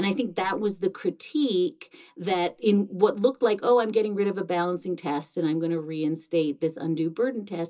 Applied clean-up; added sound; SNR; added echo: none; none; none; reverberation time 0.2 s.